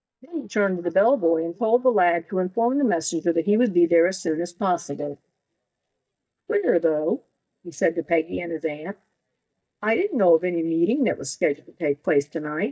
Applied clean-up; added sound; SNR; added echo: neural mask model DeepFilterNet 3.